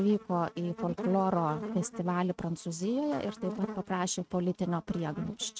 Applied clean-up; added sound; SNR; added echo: neural mask model RNNoise.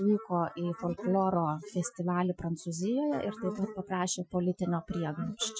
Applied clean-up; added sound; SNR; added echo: classical method Wiener filter.